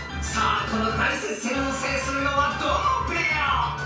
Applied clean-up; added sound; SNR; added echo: none; none; none; reverberation time 0.5 s.